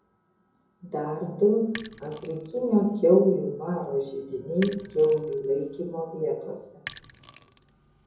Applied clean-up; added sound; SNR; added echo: none; Sink (filling or washing); 19 dB; reverberation time 2.6 s.